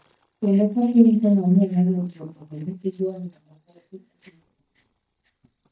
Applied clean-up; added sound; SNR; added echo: neural mask model DeepFilterNet 3.